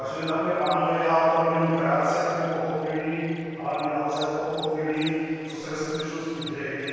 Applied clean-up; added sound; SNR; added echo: none; Cricket; 20 dB; reverberation time 2.2 s.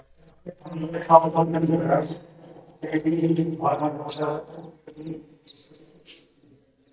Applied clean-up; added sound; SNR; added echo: neural mask model DeepFilterNet 3.